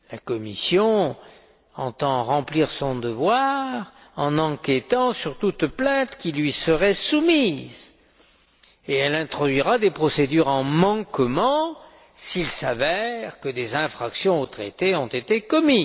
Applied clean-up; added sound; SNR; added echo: none; none; none; none.